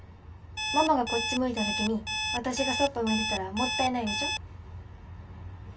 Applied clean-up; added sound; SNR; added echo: none; Alarm; 2 dB; reverberation time 0.2 s.